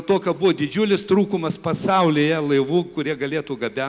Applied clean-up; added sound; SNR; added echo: none; none; none; none.